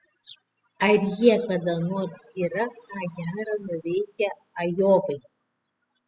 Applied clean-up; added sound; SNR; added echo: classical method spectral subtraction.